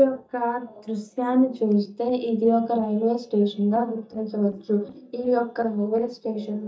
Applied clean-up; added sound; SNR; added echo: neural mask model DeepFilterNet 3.